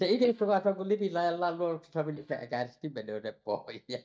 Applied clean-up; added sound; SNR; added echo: neural mask model DeepFilterNet 3.